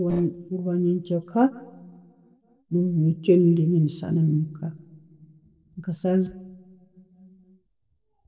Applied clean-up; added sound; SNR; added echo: neural separator model SepFormer DNS4.